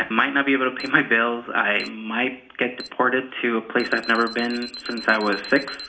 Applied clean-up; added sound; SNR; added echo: none; Alarm; 18 dB; reverberation time 0.4 s.